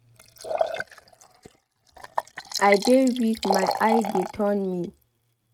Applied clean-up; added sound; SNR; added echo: neural mask model RNNoise.